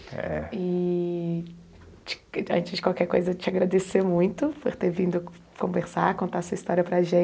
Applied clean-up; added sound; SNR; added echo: none; none; none; none.